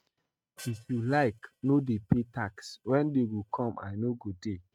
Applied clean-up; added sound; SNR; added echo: neural mask model RNNoise.